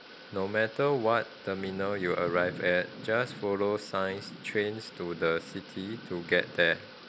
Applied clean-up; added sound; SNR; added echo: none; Thunder / Rain; 16 dB; none.